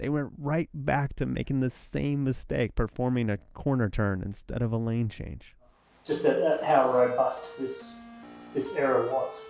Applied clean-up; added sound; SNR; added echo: none; none; none; none.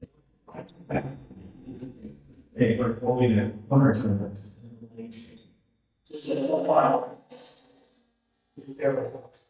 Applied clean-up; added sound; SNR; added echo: neural mask model DeepFilterNet 3.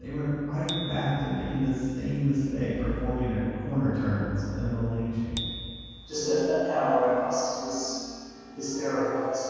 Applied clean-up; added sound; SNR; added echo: none; Bicycle bell; 16 dB; reverberation time 2.1 s.